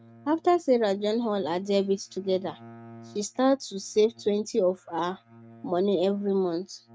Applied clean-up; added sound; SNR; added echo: neural mask model RNNoise.